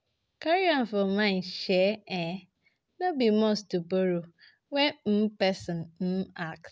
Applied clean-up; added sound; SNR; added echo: none; none; none; none.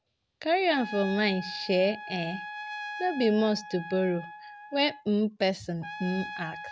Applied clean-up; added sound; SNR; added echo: none; Trumpet; 12 dB; none.